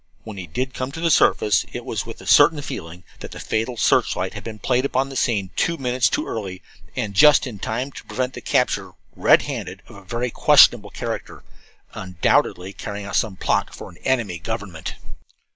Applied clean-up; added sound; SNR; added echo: none; none; none; none.